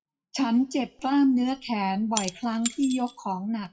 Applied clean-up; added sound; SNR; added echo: classical method WPE with log-MMSE.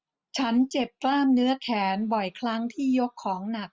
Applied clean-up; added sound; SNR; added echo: none; none; none; none.